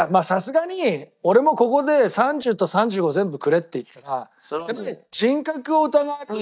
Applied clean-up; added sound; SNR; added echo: neural mask model DeepFilterNet 3.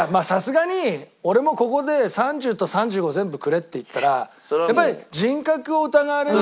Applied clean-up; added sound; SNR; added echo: none; none; none; none.